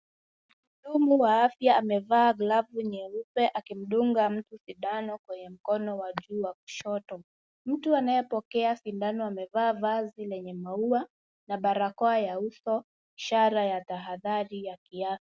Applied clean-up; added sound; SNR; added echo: none; none; none; none.